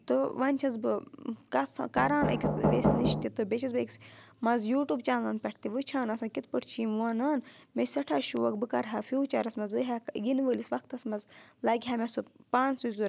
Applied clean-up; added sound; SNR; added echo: none; Knock; -3 dB; none.